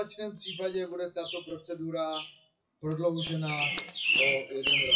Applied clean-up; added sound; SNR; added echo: classical method WPE with log-MMSE.